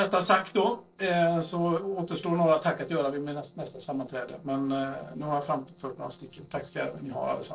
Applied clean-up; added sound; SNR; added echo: neural separator model SepFormer DNS4.